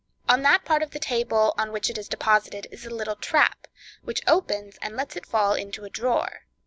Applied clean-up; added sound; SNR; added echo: none; none; none; none.